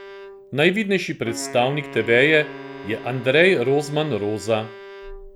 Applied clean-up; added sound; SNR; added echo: none; Wind instrument, woodwind instrument + Bowed string instrument; 16 dB; none.